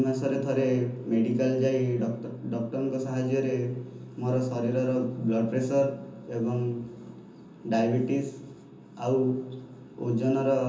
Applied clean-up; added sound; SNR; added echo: none; none; none; reverberation time 0.6 s.